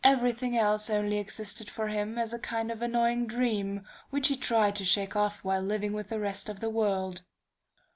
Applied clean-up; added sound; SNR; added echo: none; none; none; none.